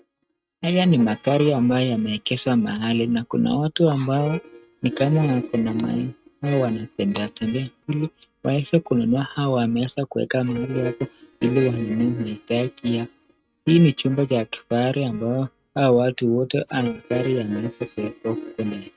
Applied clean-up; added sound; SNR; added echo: neural mask model RNNoise.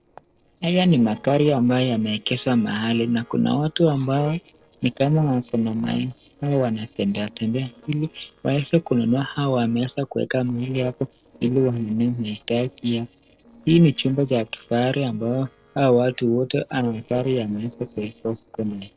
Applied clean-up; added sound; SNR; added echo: neural separator model SepFormer DNS4.